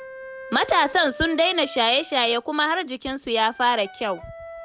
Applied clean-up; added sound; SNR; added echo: none; Wind instrument, woodwind instrument; 17 dB; none.